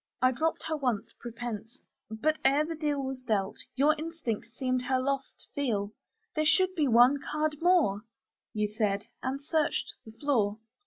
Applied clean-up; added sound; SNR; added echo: none; none; none; none.